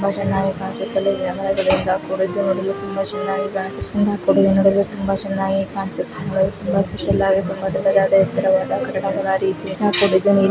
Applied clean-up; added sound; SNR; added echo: none; Wind instrument, woodwind instrument; 14 dB; none.